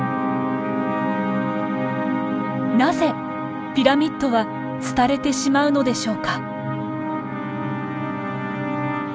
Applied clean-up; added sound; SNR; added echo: none; none; none; none.